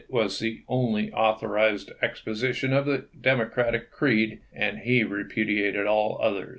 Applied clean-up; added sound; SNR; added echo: none; none; none; none.